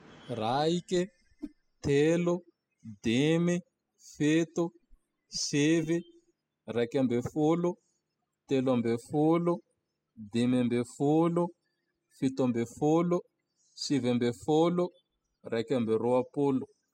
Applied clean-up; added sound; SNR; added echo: classical method spectral subtraction.